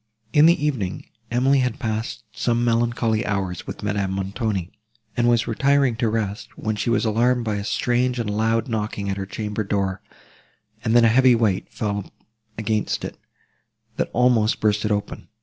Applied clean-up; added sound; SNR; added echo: none; none; none; none.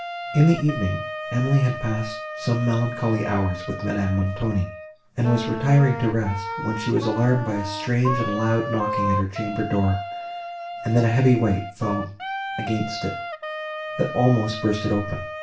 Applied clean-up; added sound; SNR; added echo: none; Wind instrument, woodwind instrument; 8 dB; reverberation time 0.3 s.